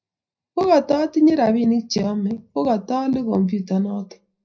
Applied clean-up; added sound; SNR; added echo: none; none; none; reverberation time 0.4 s.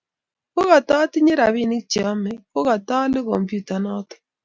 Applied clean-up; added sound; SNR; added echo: none; none; none; none.